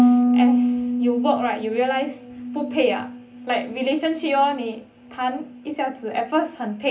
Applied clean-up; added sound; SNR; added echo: none; Harp; 0 dB; reverberation time 0.3 s.